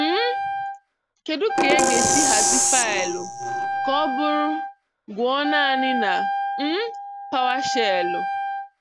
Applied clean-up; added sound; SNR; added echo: none; Percussion + Wind instrument, woodwind instrument; -1 dB; none.